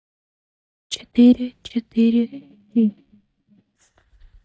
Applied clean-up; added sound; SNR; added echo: neural mask model DeepFilterNet 3.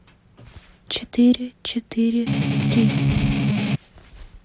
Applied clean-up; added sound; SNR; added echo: none; Strum; -4 dB; none.